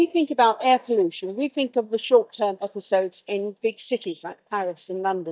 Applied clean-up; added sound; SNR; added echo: neural mask model DeepFilterNet 3.